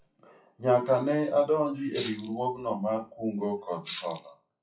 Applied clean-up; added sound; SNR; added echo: classical method WPE with log-MMSE.